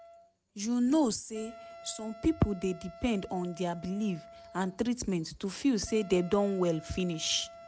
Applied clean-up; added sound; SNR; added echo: none; Wind instrument, woodwind instrument; 19 dB; none.